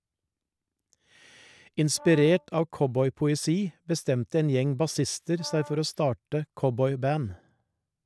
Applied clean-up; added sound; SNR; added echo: none; Brass instrument; 20 dB; none.